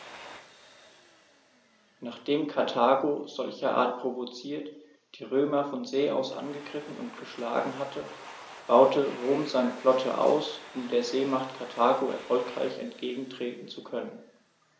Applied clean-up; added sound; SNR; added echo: none; Domestic sounds, home sounds; 19 dB; none.